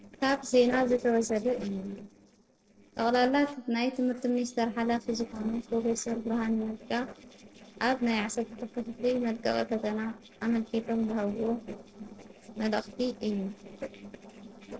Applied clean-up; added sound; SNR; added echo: neural separator model SepFormer DNS4.